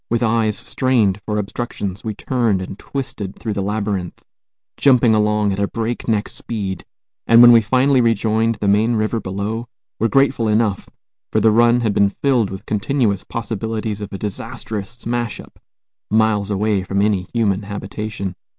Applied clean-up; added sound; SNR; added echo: none; none; none; none.